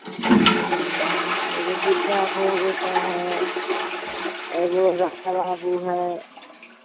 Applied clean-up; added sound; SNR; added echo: none; Toilet flush; -1 dB; none.